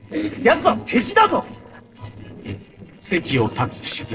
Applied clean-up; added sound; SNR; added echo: neural separator model SepFormer DNS4.